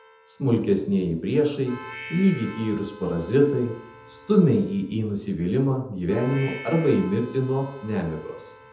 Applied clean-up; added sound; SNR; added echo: none; Harmonica; 19 dB; reverberation time 0.7 s.